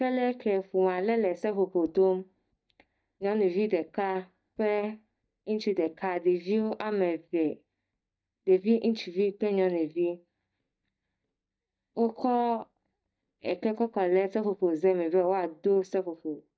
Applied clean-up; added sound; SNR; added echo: neural mask model DeepFilterNet 3.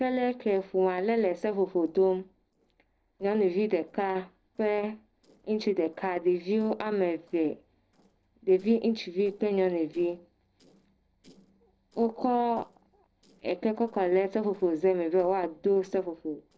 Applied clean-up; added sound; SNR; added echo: neural separator model SepFormer DNS4.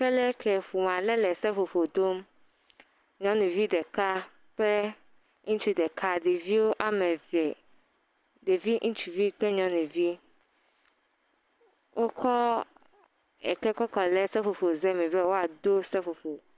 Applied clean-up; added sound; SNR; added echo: none; none; none; none.